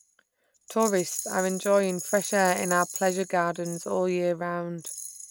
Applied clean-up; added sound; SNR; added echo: none; Rattle; 12 dB; none.